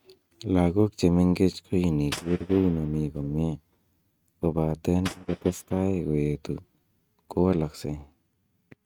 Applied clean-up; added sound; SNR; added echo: neural mask model RNNoise.